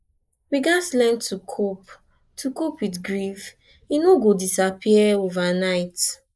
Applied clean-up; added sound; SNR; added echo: neural mask model Resemble Enhance denoiser.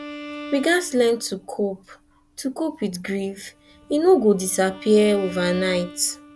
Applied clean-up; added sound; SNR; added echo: none; Bowed string instrument; 17 dB; none.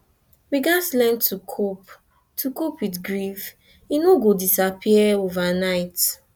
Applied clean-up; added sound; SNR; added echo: none; none; none; none.